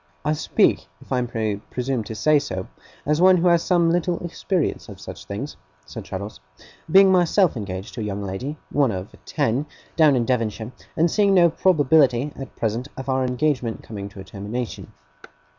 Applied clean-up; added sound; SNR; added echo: none; none; none; none.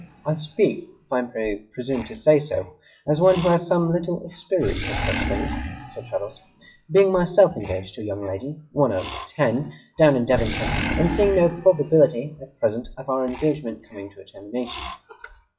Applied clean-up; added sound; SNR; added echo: classical method WPE with log-MMSE.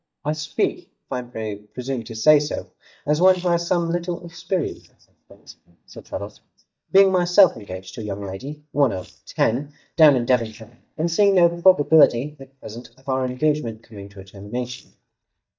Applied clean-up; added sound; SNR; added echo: neural mask model DeepFilterNet 3.